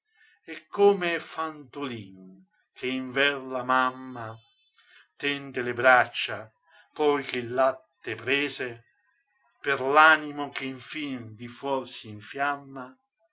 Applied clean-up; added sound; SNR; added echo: none; none; none; none.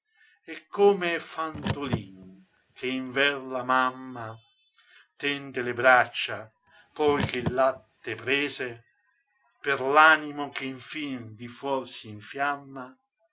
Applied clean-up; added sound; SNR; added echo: none; Car; 10 dB; none.